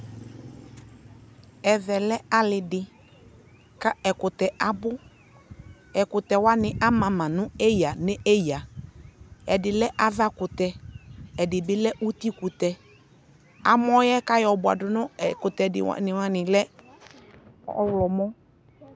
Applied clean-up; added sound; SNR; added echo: none; none; none; none.